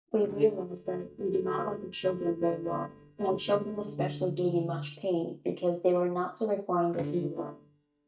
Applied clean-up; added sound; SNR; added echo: neural mask model DeepFilterNet 3.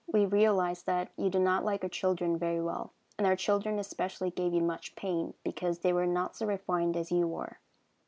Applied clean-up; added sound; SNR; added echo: none; none; none; none.